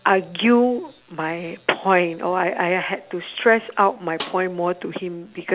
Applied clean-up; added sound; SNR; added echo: none; Snare drum; 17 dB; none.